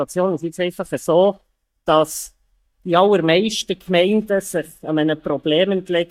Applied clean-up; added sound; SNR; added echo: neural mask model DeepFilterNet 3.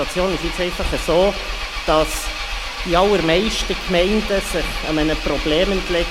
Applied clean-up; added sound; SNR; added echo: none; Engine; 5 dB; none.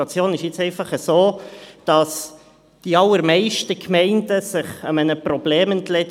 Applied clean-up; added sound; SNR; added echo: none; none; none; none.